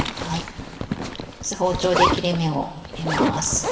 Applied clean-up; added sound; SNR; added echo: none; Zipper (clothing); 0 dB; reverberation time 2.6 s.